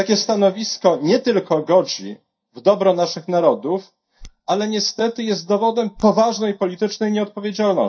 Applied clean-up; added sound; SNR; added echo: neural mask model DeepFilterNet 3.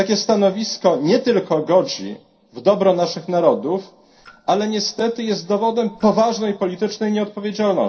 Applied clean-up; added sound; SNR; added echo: neural separator model SepFormer DNS4.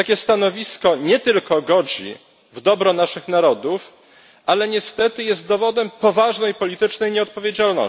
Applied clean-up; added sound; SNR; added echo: none; none; none; none.